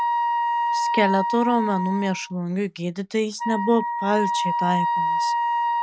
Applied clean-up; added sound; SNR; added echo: none; Wind instrument, woodwind instrument; -1 dB; none.